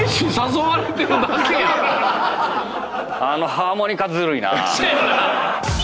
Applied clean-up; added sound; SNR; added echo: none; none; none; none.